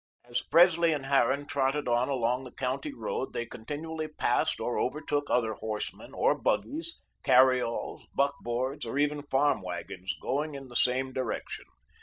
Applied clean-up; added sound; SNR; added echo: neural mask model DeepFilterNet 3.